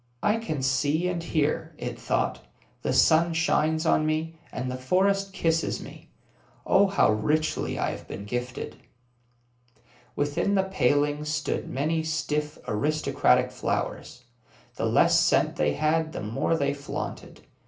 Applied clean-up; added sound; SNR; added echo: none; none; none; reverberation time 0.3 s.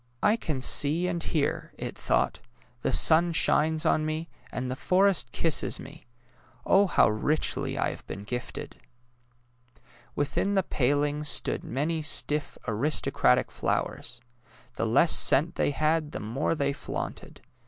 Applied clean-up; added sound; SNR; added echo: none; none; none; none.